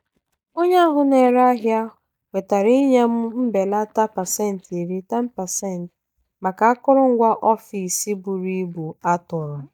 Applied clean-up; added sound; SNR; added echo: neural mask model DeepFilterNet 3.